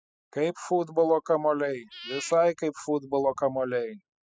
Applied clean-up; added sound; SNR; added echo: classical method spectral subtraction.